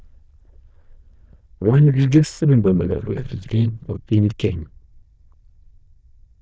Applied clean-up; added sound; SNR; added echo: neural diffusion model UNIVERSE++.